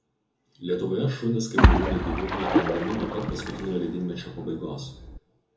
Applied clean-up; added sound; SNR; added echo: none; Splash, splatter; -5 dB; reverberation time 0.6 s.